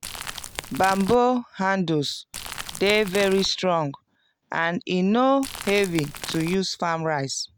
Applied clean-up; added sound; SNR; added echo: none; Crumpling, crinkling / Crackle; 11 dB; none.